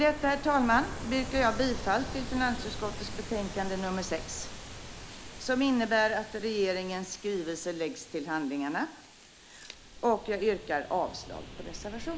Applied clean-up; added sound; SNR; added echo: none; Ocean; 10 dB; none.